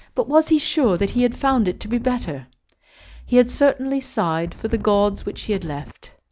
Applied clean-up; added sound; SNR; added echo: none; Wind; 15 dB; none.